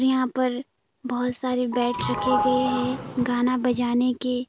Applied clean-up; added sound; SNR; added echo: none; Sliding door / Doorbell; 4 dB; none.